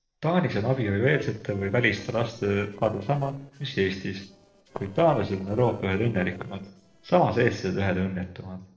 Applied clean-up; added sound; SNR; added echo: neural separator model SepFormer DNS4.